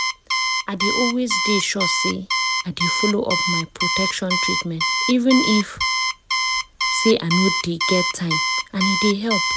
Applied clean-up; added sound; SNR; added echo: none; Alarm; -1 dB; none.